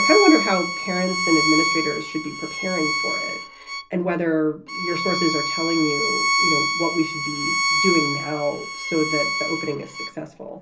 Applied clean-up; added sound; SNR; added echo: none; Bowed string instrument; 0 dB; reverberation time 0.3 s.